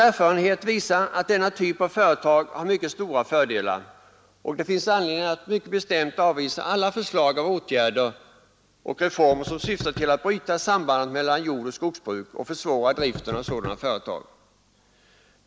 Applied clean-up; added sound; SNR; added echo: none; Knock; 15 dB; none.